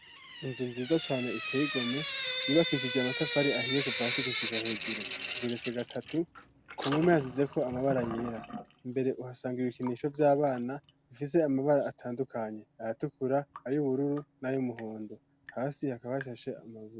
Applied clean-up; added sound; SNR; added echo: none; Drip / Sink (filling or washing); 5 dB; none.